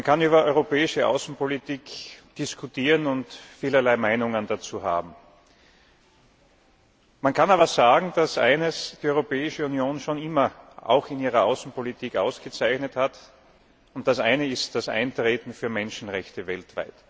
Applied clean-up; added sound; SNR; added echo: none; none; none; none.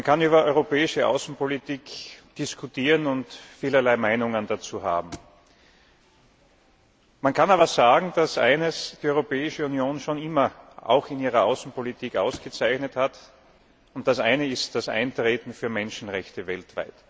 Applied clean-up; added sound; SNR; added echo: none; Thump, thud; 19 dB; none.